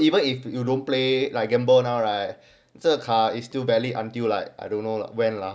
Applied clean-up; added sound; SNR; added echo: none; none; none; none.